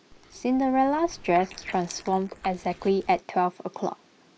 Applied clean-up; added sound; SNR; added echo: neural mask model Resemble Enhance denoiser.